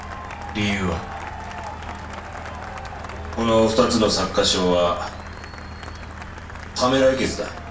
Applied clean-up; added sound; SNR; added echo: none; Applause / Cheering; 13 dB; reverberation time 0.2 s.